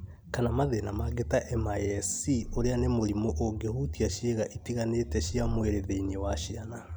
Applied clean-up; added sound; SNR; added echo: none; Purr; 9 dB; none.